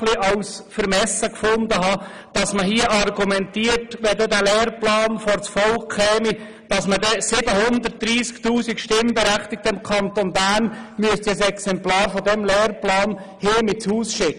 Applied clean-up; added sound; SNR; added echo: none; none; none; none.